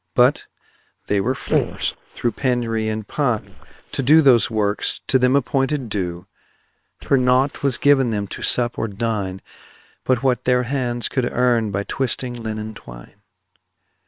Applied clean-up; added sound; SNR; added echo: neural separator model SepFormer WHAM!.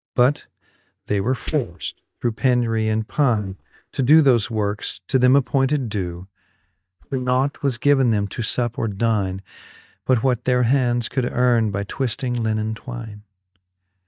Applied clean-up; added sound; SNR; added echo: neural mask model DeepFilterNet 3.